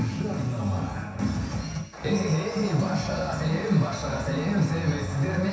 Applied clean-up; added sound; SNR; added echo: none; none; none; reverberation time 0.7 s.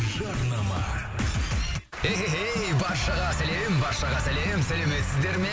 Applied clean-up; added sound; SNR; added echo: none; none; none; none.